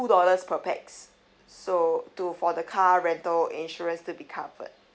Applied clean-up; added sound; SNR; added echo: none; none; none; none.